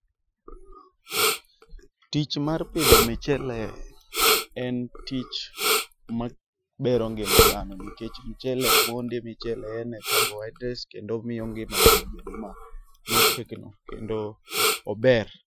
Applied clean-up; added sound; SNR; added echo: classical method Wiener filter.